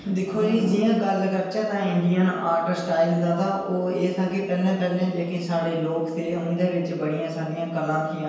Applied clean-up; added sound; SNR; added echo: none; none; none; reverberation time 1.2 s.